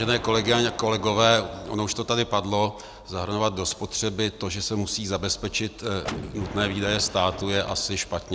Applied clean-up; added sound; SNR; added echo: none; Gunshot, gunfire; 15 dB; none.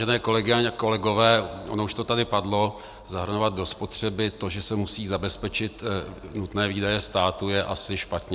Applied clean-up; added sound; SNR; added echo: none; none; none; none.